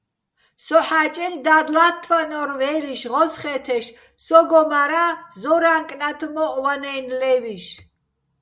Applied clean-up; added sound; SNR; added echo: none; none; none; none.